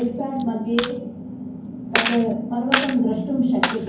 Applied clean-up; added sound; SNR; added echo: none; Coin (dropping); 5 dB; reverberation time 0.9 s.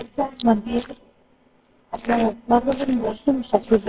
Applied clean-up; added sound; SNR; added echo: neural separator model SepFormer WHAMR!.